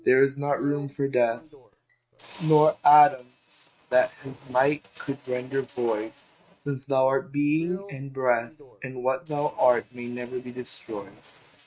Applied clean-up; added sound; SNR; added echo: neural mask model RNNoise.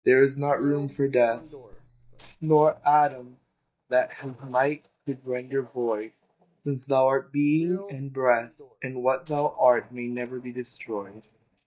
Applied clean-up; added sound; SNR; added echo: neural mask model DeepFilterNet 3.